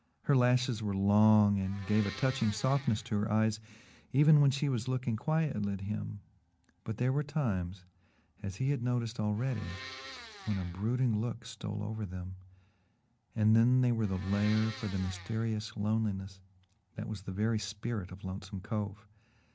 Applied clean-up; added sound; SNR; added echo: none; Domestic sounds, home sounds; 16 dB; none.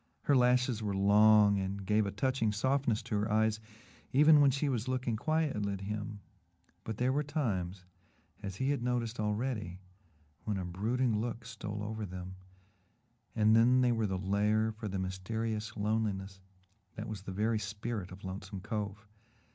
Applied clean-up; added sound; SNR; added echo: none; none; none; none.